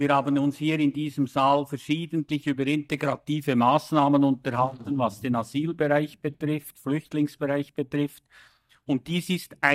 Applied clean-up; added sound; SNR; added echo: neural mask model DeepFilterNet 3.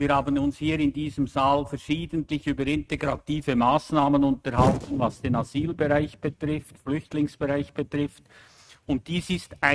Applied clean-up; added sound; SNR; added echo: neural mask model RNNoise.